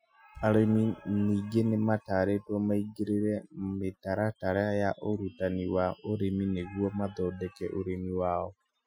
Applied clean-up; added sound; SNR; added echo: classical method Wiener filter.